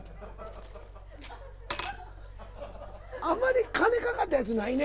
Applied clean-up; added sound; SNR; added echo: none; Glass / Liquid + Mechanical fan; 13 dB; none.